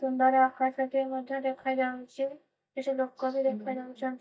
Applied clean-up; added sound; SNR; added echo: neural mask model DeepFilterNet 3.